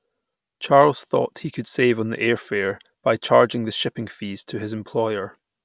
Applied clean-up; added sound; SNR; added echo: none; none; none; none.